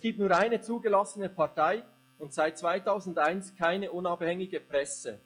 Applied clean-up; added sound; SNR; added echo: classical method log-MMSE.